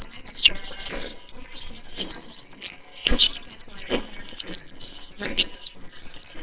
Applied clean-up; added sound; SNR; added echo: neural separator model SepFormer WHAMR!.